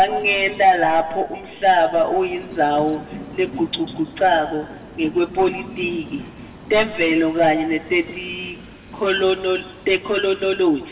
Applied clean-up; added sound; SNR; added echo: none; Train; 17 dB; reverberation time 1.3 s.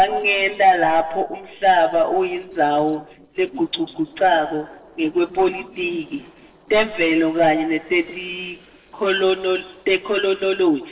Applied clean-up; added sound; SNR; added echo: neural separator model SepFormer DNS4.